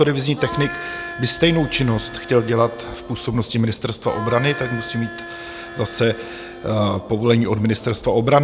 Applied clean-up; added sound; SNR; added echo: none; Harmonica; 13 dB; none.